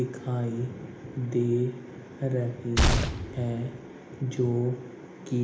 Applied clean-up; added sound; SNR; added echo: none; Gunshot, gunfire; -4 dB; reverberation time 1.0 s.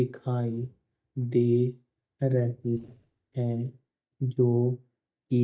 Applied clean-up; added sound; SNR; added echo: neural mask model DeepFilterNet 3.